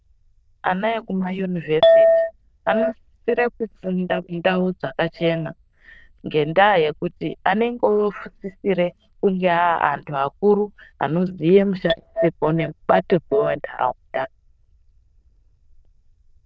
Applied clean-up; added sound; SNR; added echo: neural diffusion model UNIVERSE++.